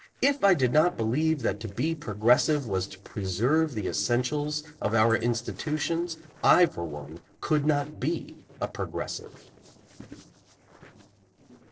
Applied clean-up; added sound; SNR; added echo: neural separator model SepFormer DNS4.